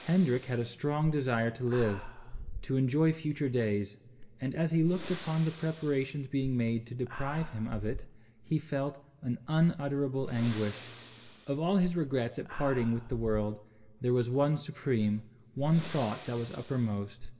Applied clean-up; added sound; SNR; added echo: none; Breathing; 13 dB; reverberation time 2.0 s.